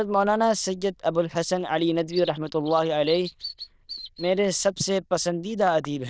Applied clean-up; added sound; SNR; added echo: neural diffusion model UNIVERSE++.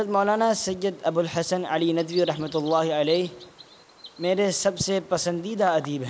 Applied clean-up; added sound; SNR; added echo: neural mask model Resemble Enhance denoiser.